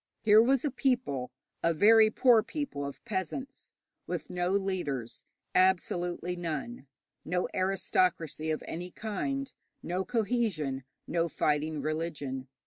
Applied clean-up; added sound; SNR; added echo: none; none; none; none.